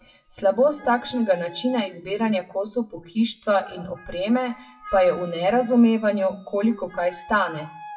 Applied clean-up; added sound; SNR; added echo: classical method WPE with log-MMSE.